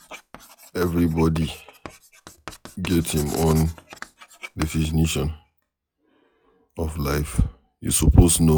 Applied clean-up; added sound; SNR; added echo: classical method log-MMSE.